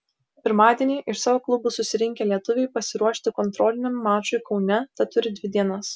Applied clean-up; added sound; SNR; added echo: none; none; none; none.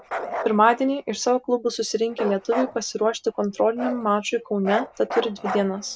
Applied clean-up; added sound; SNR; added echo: none; Bark; 10 dB; none.